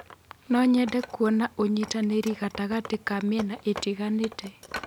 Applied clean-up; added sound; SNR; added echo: none; Wood; 16 dB; none.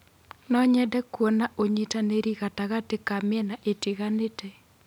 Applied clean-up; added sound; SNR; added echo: none; none; none; none.